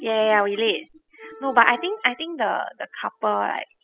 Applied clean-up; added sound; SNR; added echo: classical method spectral subtraction.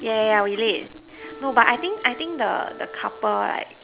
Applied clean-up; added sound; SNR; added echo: none; Wind instrument, woodwind instrument + Liquid; 17 dB; none.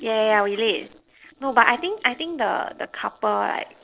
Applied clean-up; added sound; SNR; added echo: neural separator model SepFormer DNS4.